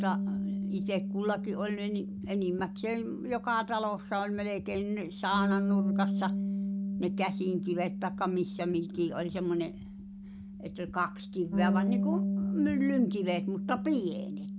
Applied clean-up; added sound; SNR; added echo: none; Bass guitar; 1 dB; none.